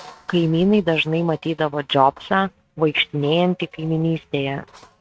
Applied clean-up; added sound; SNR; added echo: neural mask model RNNoise.